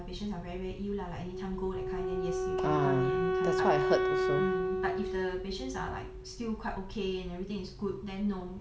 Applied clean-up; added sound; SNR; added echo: none; Wind instrument, woodwind instrument; -1 dB; none.